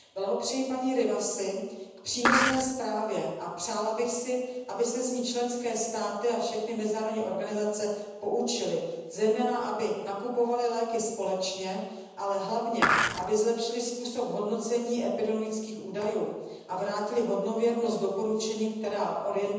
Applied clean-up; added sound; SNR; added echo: none; Skateboard; -4 dB; reverberation time 1.1 s.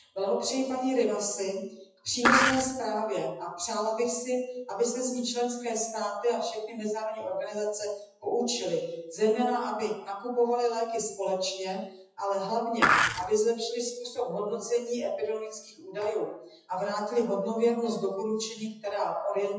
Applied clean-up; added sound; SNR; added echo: classical method WPE with log-MMSE.